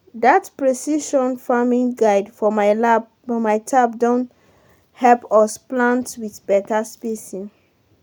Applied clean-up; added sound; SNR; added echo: none; none; none; none.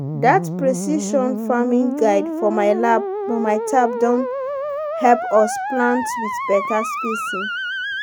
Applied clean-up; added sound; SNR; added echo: none; Musical instrument; 5 dB; none.